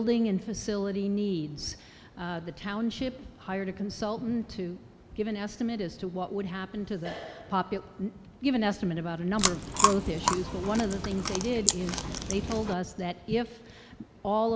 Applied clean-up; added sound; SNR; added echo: none; Chewing, mastication; -1 dB; none.